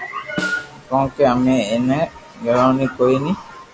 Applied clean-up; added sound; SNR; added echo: none; Snare drum; 16 dB; none.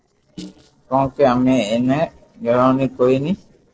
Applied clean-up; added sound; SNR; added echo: neural separator model SepFormer DNS4.